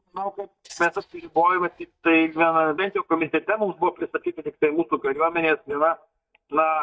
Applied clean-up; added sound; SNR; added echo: neural mask model DeepFilterNet 3.